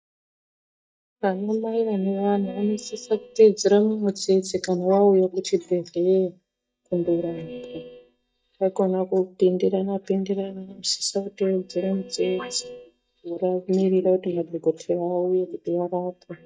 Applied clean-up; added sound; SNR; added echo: neural mask model DeepFilterNet 3.